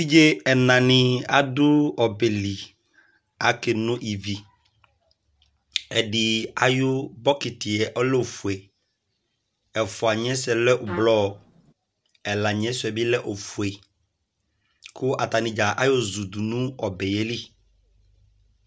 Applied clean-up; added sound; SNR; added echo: neural separator model SepFormer DNS4.